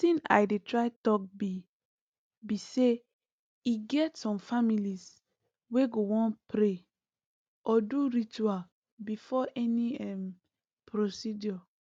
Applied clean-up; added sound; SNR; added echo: none; none; none; none.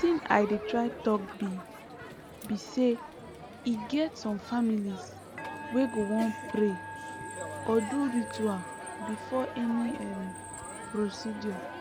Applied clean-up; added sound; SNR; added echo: none; Musical instrument + Crowd; 9 dB; none.